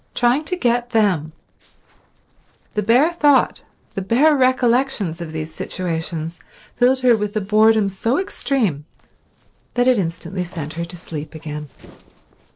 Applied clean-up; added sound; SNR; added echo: neural separator model SepFormer DNS4.